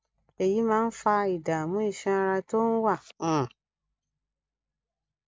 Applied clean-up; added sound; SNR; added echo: none; none; none; none.